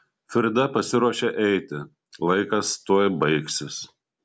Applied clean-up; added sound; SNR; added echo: none; none; none; none.